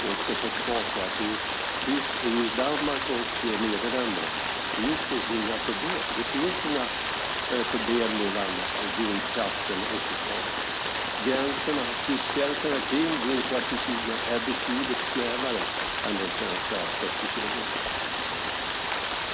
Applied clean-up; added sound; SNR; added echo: none; Rain; -1 dB; none.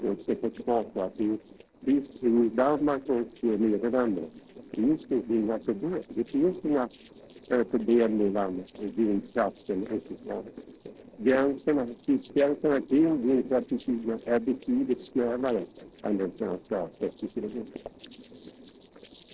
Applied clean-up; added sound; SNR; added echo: neural separator model SepFormer DNS4.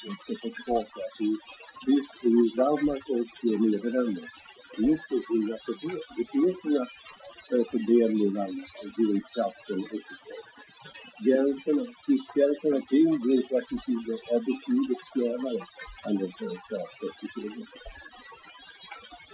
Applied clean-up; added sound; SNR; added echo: classical method Wiener filter.